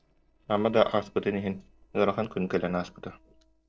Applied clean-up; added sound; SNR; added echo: neural separator model SepFormer DNS4.